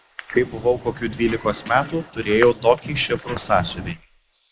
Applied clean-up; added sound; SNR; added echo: neural mask model Resemble Enhance denoiser.